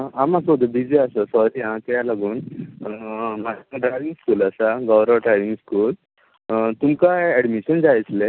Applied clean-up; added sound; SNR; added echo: none; none; none; none.